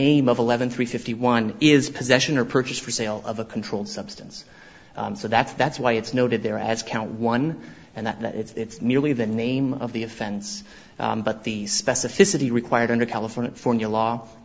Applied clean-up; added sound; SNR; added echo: none; none; none; none.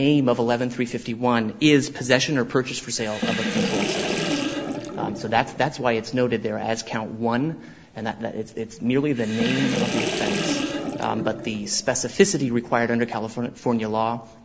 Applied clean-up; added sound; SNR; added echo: none; Sink (filling or washing) / Water; 4 dB; none.